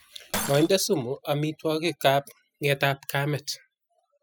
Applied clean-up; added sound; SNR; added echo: classical method spectral subtraction.